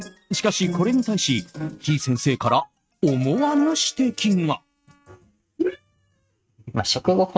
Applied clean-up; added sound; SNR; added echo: neural mask model RNNoise.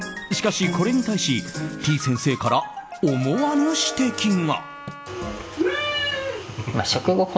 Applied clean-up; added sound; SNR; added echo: none; Wind instrument, woodwind instrument; 15 dB; none.